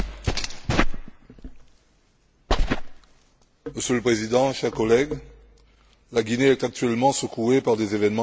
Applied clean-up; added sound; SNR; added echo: none; none; none; none.